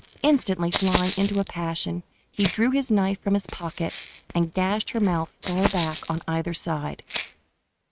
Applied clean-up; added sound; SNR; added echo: neural mask model RNNoise.